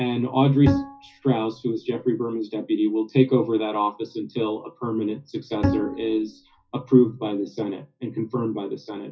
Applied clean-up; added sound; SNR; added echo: classical method WPE with log-MMSE.